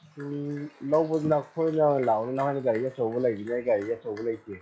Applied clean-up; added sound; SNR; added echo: classical method log-MMSE.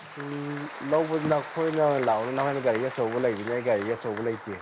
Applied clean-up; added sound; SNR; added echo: none; Applause; 12 dB; none.